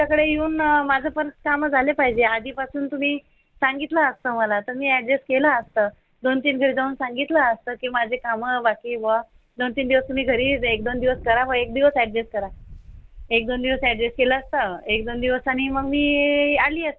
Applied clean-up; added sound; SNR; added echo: none; Wind; 20 dB; none.